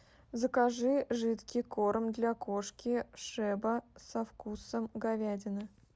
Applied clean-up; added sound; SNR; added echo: none; none; none; none.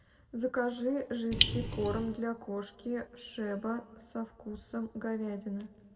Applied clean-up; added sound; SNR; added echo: none; Raindrop; -5 dB; reverberation time 1.0 s.